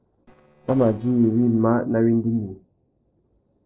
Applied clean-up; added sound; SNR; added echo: neural separator model SepFormer DNS4.